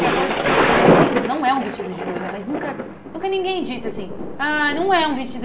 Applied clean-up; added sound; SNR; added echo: none; Thunder; -2 dB; reverberation time 1.0 s.